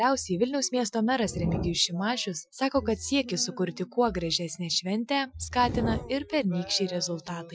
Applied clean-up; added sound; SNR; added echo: classical method Wiener filter.